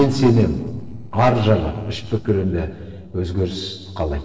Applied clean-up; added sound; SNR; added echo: neural separator model SepFormer DNS4.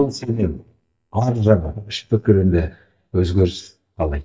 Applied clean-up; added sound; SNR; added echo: neural mask model DeepFilterNet 3.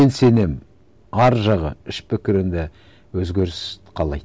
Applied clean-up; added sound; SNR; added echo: none; none; none; none.